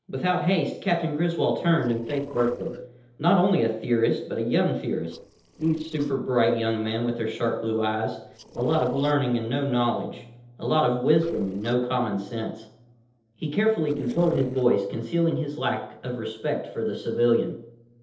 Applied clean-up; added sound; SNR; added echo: neural separator model SepFormer DNS4.